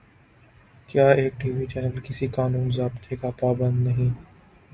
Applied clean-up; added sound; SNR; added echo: none; none; none; none.